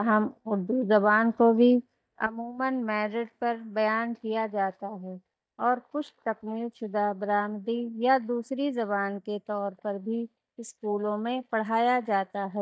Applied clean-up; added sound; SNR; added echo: neural mask model DeepFilterNet 3.